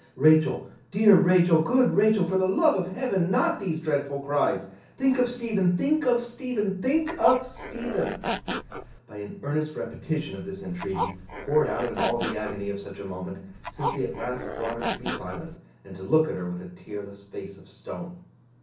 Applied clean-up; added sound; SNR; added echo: none; Zipper (clothing); 7 dB; reverberation time 0.6 s.